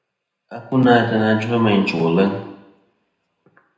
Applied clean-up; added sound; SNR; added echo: none; none; none; reverberation time 0.8 s.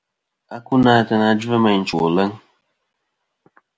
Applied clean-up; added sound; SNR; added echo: none; none; none; none.